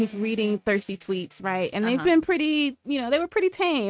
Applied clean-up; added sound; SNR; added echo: neural mask model RNNoise.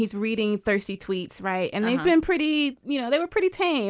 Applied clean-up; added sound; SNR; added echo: none; none; none; none.